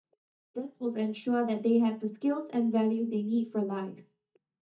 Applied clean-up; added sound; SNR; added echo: neural mask model DeepFilterNet 3.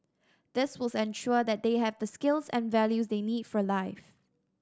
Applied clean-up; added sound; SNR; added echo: none; none; none; none.